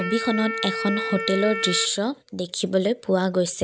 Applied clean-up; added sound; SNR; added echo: none; Wind instrument, woodwind instrument; 7 dB; none.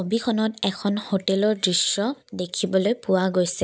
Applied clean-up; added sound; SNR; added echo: none; none; none; none.